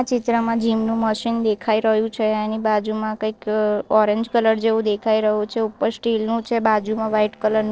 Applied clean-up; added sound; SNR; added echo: neural separator model SepFormer DNS4.